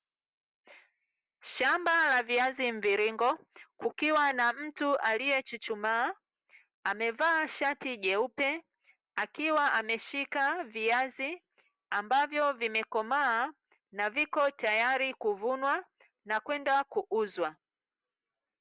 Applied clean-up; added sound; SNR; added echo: none; none; none; none.